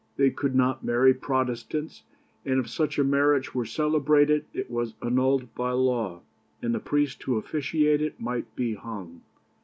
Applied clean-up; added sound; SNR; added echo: none; none; none; none.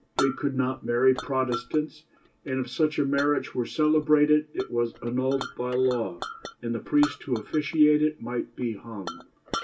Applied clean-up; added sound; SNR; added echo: none; Chink, clink; 14 dB; reverberation time 0.1 s.